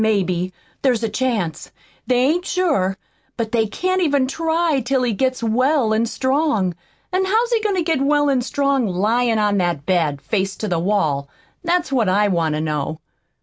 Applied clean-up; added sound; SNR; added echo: none; none; none; none.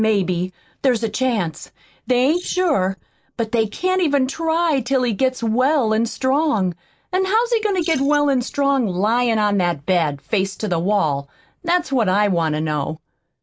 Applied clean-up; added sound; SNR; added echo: neural mask model Resemble Enhance denoiser.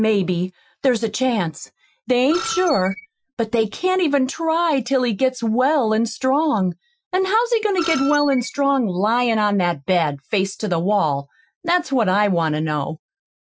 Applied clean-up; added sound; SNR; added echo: classical method Wiener filter.